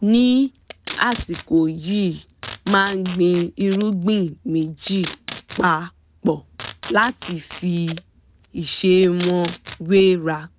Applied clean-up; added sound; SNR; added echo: none; Packing tape, duct tape; 18 dB; none.